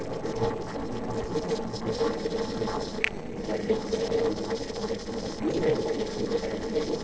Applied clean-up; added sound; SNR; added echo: neural separator model SepFormer DNS4.